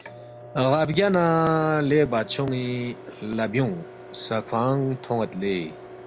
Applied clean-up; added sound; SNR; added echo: none; Microwave oven; 17 dB; none.